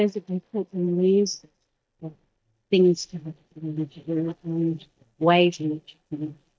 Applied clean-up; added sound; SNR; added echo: neural mask model DeepFilterNet 3.